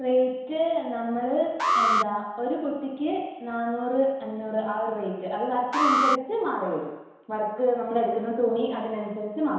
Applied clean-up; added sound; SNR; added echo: none; Alarm; 0 dB; reverberation time 1.0 s.